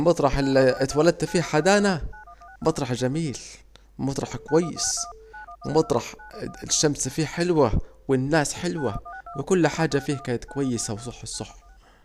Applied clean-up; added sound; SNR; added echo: none; Telephone; 19 dB; none.